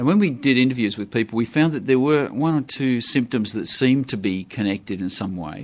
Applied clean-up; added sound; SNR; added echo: none; none; none; none.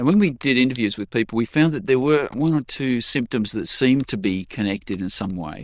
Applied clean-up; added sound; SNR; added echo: neural diffusion model UNIVERSE++.